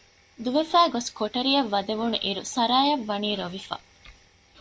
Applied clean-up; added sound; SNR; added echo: none; none; none; none.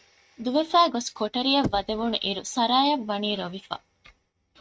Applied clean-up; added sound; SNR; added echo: neural mask model RNNoise.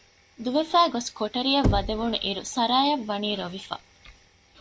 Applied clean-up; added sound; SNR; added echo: none; Knock / Wood; 5 dB; none.